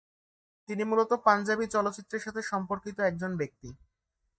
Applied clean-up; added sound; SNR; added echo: neural mask model DeepFilterNet 3.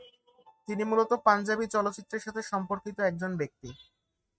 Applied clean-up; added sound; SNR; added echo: neural mask model RNNoise.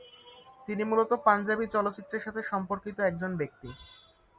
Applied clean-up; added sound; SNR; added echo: none; none; none; none.